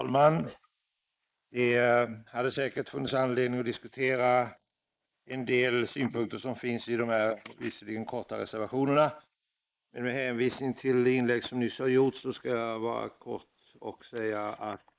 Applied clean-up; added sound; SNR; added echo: neural mask model Resemble Enhance denoiser.